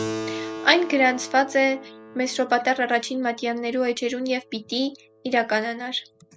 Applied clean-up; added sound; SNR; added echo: none; Keyboard (musical); 13 dB; none.